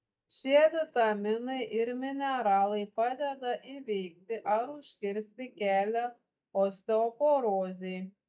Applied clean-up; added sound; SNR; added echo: neural mask model DeepFilterNet 3.